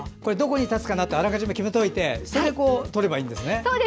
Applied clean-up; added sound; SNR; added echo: none; none; none; none.